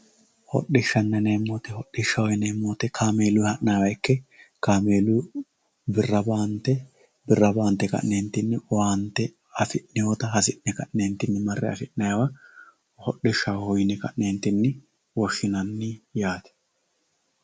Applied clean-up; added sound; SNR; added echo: none; none; none; none.